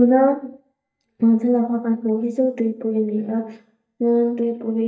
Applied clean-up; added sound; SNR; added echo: neural mask model DeepFilterNet 3.